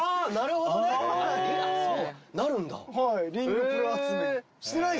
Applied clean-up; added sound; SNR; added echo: none; none; none; none.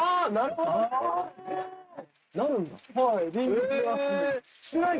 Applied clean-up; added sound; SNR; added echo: neural mask model RNNoise.